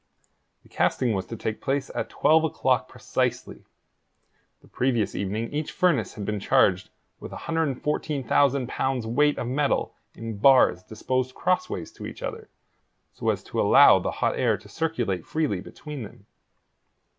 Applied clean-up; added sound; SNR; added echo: none; none; none; none.